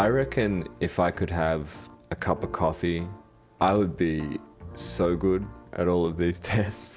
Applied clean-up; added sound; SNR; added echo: none; none; none; none.